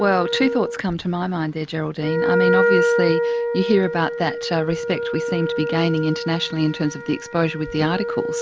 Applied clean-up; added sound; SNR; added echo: none; Wind instrument, woodwind instrument; 1 dB; none.